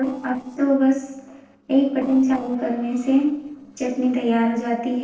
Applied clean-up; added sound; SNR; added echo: neural separator model SepFormer DNS4.